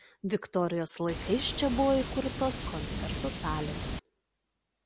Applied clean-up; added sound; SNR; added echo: none; Water; 4 dB; none.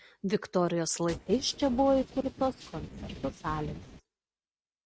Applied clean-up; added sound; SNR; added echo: neural mask model RNNoise.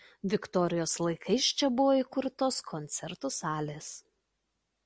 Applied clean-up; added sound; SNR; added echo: none; none; none; none.